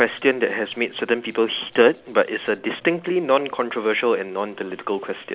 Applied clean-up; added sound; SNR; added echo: none; none; none; none.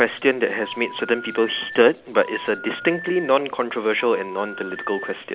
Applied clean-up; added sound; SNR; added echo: none; Telephone; 14 dB; none.